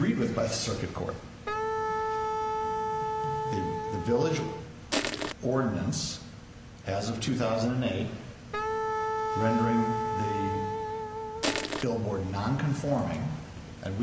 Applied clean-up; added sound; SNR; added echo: none; Crushing + Wind instrument, woodwind instrument; 0 dB; none.